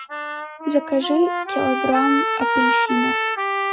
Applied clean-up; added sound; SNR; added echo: classical method Wiener filter.